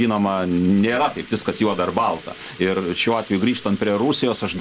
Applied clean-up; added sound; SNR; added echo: none; Sink (filling or washing) / Liquid; 20 dB; none.